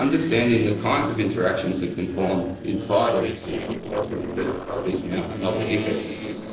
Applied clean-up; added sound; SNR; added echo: neural separator model SepFormer DNS4.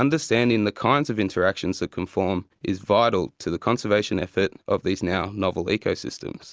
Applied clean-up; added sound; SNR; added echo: none; none; none; none.